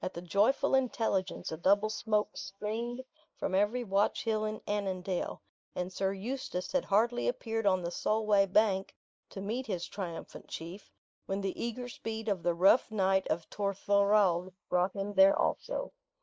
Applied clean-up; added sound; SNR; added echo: neural mask model Resemble Enhance denoiser.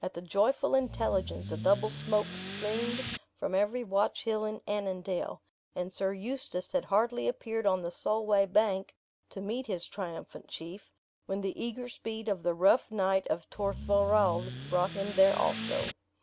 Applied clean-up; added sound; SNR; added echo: none; Accelerating, revving, vroom / Car; 7 dB; none.